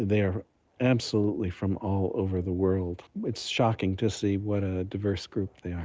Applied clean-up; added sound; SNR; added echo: none; none; none; none.